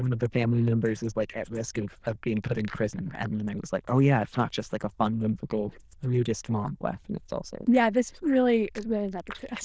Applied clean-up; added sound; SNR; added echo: neural diffusion model UNIVERSE++.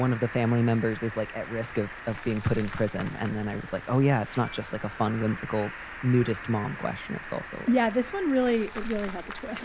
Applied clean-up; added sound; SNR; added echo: none; Cricket; 12 dB; none.